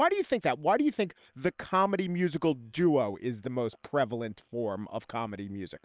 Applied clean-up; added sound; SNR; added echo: neural separator model SepFormer WHAM!.